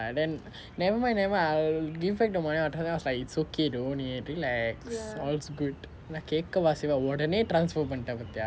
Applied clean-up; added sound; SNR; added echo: none; none; none; none.